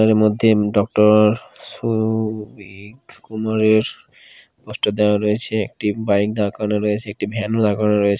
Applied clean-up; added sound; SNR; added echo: none; none; none; none.